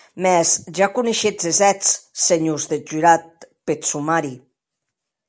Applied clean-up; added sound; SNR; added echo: none; none; none; none.